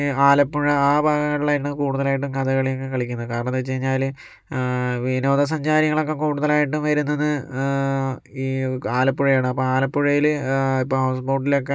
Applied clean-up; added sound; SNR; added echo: none; none; none; none.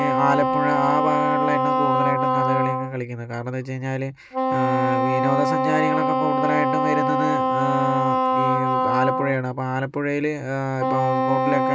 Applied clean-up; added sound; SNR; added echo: none; Wind instrument, woodwind instrument; -3 dB; none.